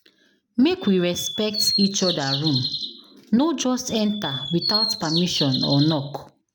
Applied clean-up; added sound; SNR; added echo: none; Bird vocalization, bird call, bird song; 4 dB; none.